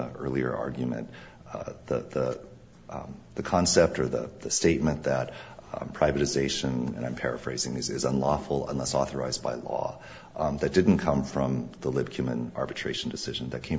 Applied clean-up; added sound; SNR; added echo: none; none; none; none.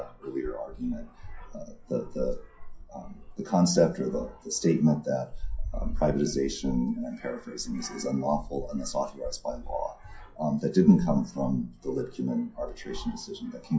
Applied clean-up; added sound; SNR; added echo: classical method WPE with log-MMSE.